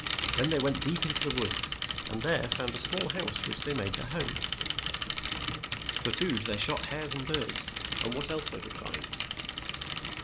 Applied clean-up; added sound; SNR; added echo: none; Mechanisms / Bicycle; 1 dB; none.